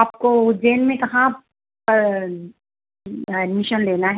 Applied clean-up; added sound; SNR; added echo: none; none; none; none.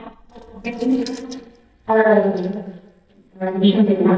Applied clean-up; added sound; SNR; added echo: neural mask model DeepFilterNet 3.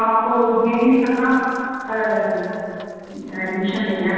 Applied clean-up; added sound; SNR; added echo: neural separator model SepFormer DNS4.